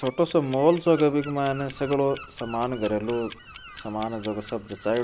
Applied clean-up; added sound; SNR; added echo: none; Gull, seagull + Clock; 18 dB; none.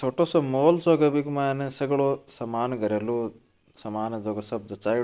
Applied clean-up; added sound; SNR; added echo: none; none; none; none.